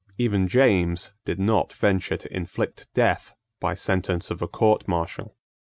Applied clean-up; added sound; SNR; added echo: none; none; none; none.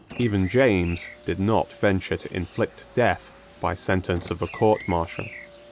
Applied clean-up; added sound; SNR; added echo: none; Bird + Car; 18 dB; none.